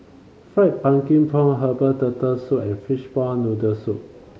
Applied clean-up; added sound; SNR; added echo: none; none; none; none.